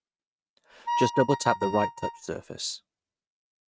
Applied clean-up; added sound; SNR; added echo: neural mask model RNNoise.